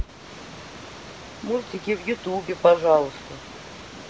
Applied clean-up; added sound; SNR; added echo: none; none; none; none.